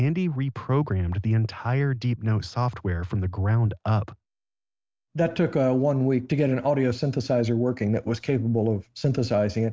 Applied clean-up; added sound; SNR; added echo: none; none; none; none.